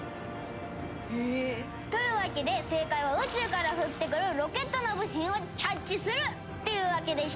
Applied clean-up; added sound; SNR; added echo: none; none; none; none.